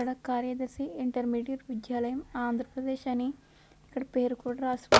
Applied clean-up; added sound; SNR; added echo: none; Telephone; 3 dB; none.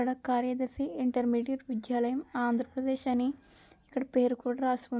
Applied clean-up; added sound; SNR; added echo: none; none; none; none.